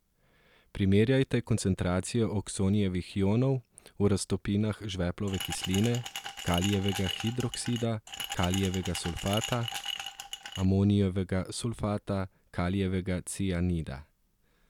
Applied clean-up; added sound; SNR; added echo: none; Glass; 9 dB; none.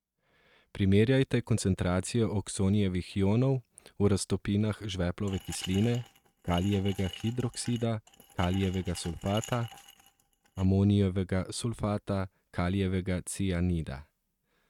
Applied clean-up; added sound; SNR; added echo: neural mask model RNNoise.